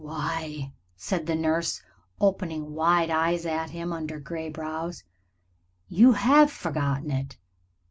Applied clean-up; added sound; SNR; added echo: none; none; none; none.